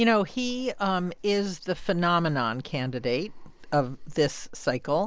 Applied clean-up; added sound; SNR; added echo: none; none; none; none.